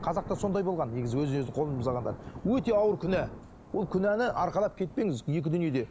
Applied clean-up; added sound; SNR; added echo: none; Thunder / Rain; 15 dB; none.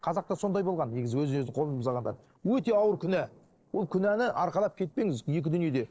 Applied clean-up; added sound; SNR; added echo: neural separator model SepFormer DNS4.